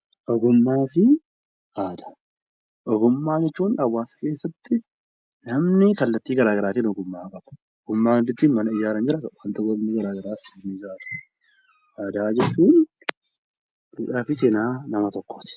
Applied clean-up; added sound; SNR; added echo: none; none; none; none.